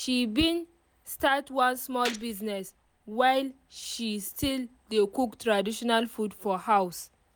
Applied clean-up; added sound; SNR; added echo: none; Gunshot, gunfire; 14 dB; none.